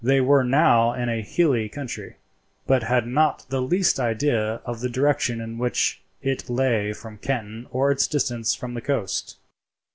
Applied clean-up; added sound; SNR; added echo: none; none; none; none.